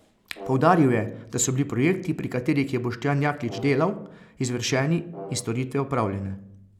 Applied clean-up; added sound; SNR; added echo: none; Brass instrument; 18 dB; none.